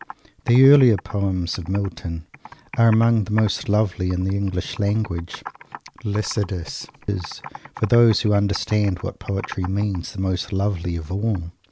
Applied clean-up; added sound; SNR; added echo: none; Computer keyboard; 20 dB; none.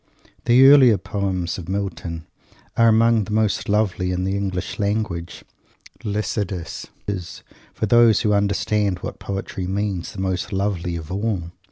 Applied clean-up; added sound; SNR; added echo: none; none; none; none.